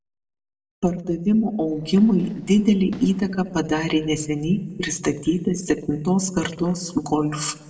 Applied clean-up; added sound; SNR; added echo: neural separator model SepFormer DNS4.